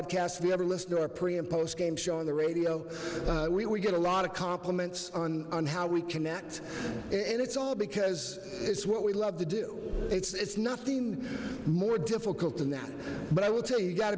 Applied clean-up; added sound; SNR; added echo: none; Bass drum; 9 dB; none.